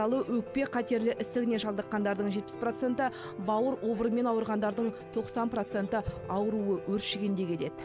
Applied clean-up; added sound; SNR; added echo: none; Explosion + Piano; 12 dB; none.